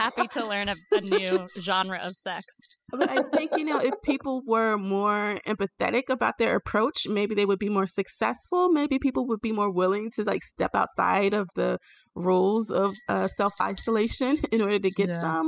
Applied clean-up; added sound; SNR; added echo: classical method spectral subtraction.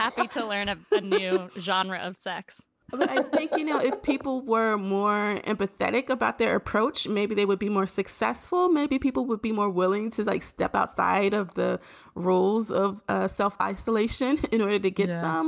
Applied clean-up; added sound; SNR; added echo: none; none; none; none.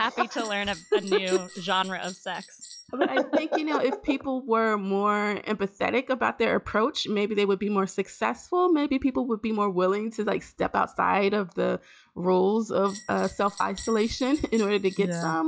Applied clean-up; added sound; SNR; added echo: classical method log-MMSE.